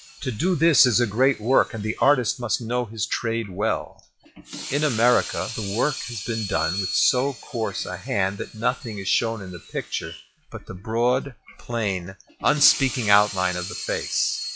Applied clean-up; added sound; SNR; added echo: classical method log-MMSE.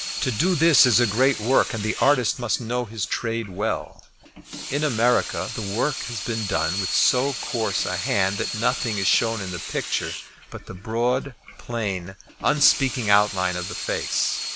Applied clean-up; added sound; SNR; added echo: none; Sink (filling or washing) / Water tap, faucet; 8 dB; none.